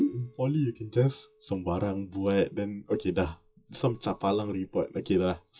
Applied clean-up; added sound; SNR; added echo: classical method WPE with log-MMSE.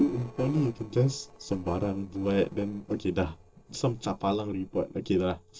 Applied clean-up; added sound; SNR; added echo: neural separator model SepFormer DNS4.